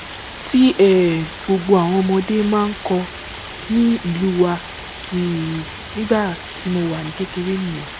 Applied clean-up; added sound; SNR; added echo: none; Stream; 14 dB; none.